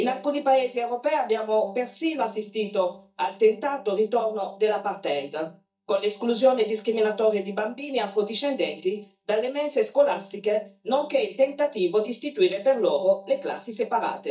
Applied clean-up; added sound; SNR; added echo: neural mask model DeepFilterNet 3.